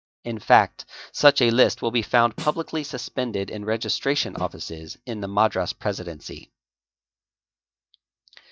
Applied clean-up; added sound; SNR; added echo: neural mask model DeepFilterNet 3.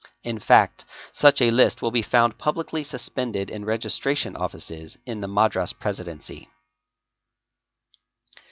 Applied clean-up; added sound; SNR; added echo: none; none; none; none.